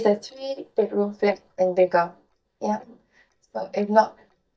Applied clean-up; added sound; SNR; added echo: neural mask model DeepFilterNet 3.